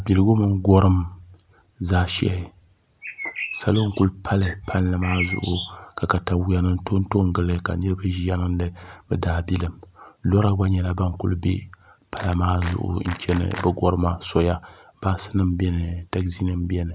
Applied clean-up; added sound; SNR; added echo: none; Clapping + Bird; 12 dB; none.